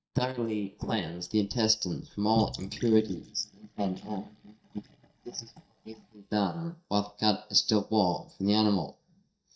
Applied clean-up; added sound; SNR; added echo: neural mask model DeepFilterNet 3.